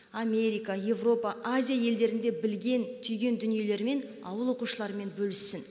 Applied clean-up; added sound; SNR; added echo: none; none; none; none.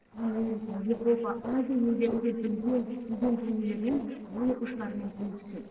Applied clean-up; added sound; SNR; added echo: neural separator model SepFormer DNS4.